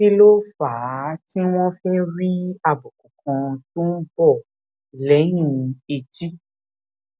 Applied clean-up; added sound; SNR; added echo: none; none; none; none.